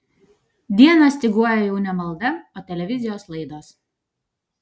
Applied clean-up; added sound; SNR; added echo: none; none; none; none.